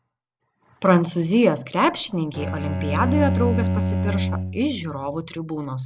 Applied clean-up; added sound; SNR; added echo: none; Bowed string instrument; 2 dB; none.